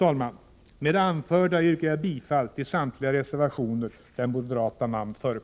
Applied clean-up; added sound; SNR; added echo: none; none; none; none.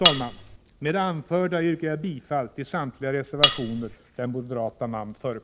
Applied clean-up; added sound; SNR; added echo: none; Cutlery, silverware; -4 dB; none.